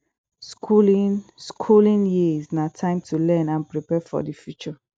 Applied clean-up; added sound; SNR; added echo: none; none; none; none.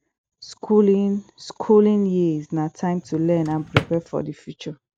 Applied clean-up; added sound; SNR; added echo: none; Drawer open or close; 7 dB; none.